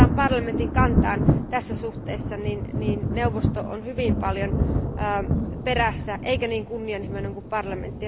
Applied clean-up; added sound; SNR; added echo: none; Thunder; -4 dB; none.